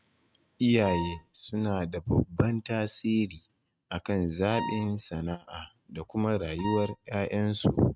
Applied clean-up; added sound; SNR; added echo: neural mask model RNNoise.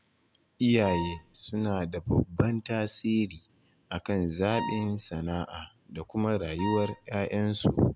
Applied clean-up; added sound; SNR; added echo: none; Wind instrument, woodwind instrument; 9 dB; none.